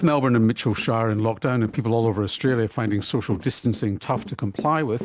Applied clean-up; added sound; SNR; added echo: none; Run; 17 dB; none.